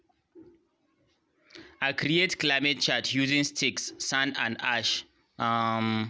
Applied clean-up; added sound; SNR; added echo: none; none; none; none.